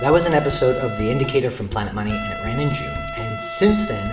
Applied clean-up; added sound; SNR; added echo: none; Trumpet; 10 dB; reverberation time 0.8 s.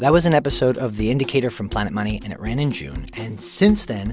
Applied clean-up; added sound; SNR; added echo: none; none; none; none.